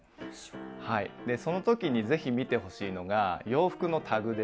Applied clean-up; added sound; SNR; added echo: none; none; none; none.